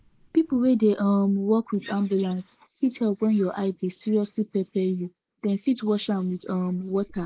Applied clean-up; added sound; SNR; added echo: neural mask model Resemble Enhance denoiser.